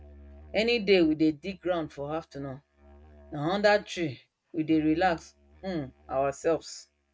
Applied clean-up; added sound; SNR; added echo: neural mask model RNNoise.